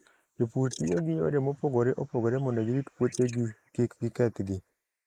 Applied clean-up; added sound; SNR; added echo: neural mask model Resemble Enhance denoiser.